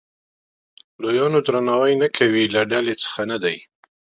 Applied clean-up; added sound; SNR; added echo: none; none; none; none.